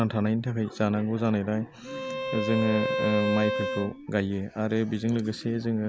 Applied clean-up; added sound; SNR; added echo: none; Bowed string instrument; 4 dB; none.